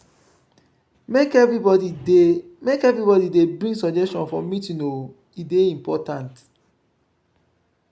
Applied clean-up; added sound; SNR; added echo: none; none; none; none.